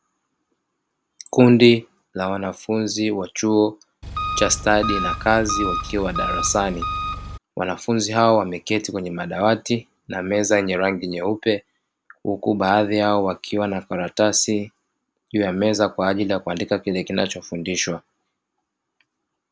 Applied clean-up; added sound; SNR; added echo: none; Engine; 4 dB; none.